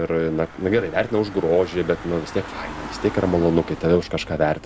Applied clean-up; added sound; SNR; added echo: none; Engine / Car; 15 dB; none.